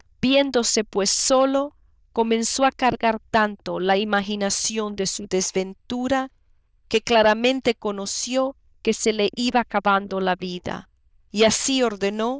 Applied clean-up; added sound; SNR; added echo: neural diffusion model UNIVERSE++.